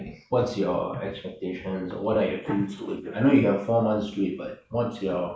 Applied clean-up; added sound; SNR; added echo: neural mask model Resemble Enhance denoiser.